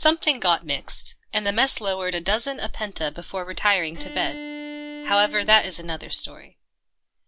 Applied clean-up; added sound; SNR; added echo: none; Bowed string instrument; 12 dB; none.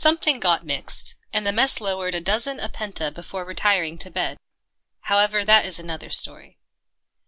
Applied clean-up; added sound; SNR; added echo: none; none; none; none.